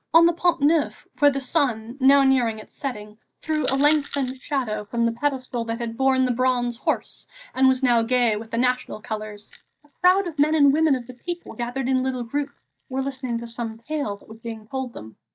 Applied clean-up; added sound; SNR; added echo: neural mask model DeepFilterNet 3.